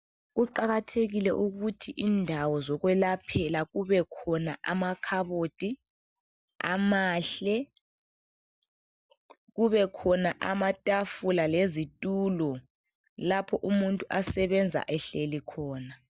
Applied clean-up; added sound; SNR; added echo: none; none; none; none.